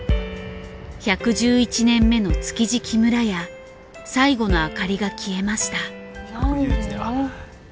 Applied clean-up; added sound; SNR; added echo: none; none; none; none.